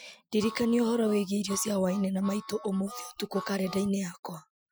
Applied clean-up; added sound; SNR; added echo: classical method Wiener filter.